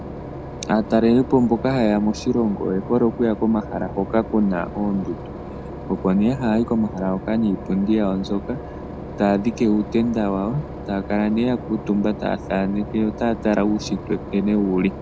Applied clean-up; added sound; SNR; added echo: none; Engine / Boat, Water vehicle; 11 dB; none.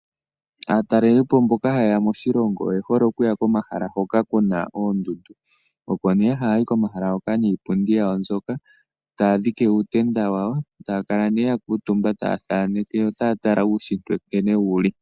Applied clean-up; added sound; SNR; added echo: none; none; none; none.